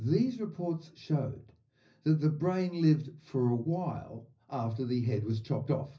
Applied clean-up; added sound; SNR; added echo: none; none; none; reverberation time 0.4 s.